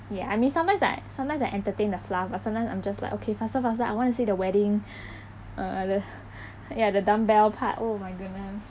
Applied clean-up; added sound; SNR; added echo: none; none; none; none.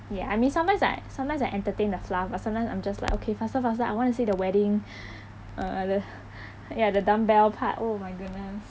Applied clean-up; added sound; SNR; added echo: none; Crackle; 16 dB; none.